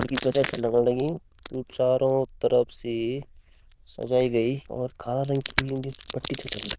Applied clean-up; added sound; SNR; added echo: neural diffusion model UNIVERSE++.